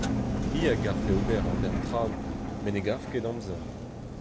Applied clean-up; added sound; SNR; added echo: none; Engine; -2 dB; none.